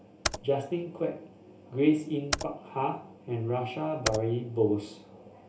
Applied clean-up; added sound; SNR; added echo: none; Computer keyboard; 8 dB; reverberation time 0.3 s.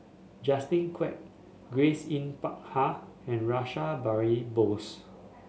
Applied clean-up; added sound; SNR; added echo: none; none; none; none.